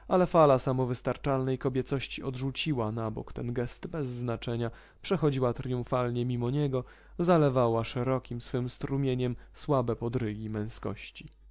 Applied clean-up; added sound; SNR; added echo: none; none; none; none.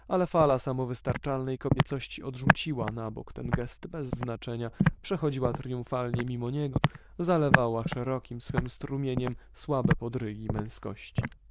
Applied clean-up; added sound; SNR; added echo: neural diffusion model UNIVERSE++.